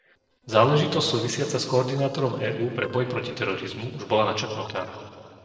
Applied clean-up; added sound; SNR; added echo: neural separator model SepFormer DNS4.